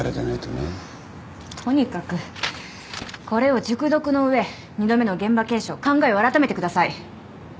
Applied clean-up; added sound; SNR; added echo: none; none; none; none.